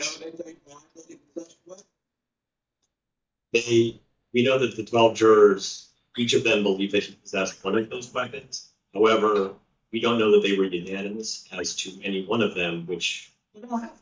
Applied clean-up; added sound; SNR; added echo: neural mask model DeepFilterNet 3.